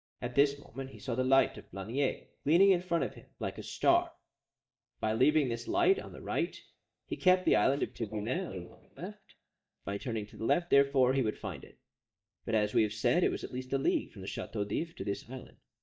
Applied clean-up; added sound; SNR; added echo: neural mask model DeepFilterNet 3.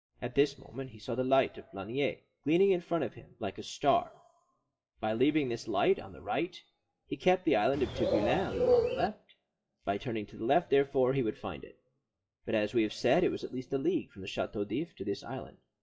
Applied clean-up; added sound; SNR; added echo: classical method WPE with log-MMSE.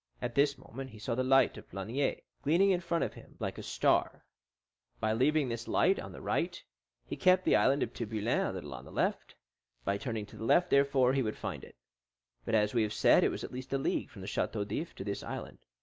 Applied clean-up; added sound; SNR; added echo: none; none; none; none.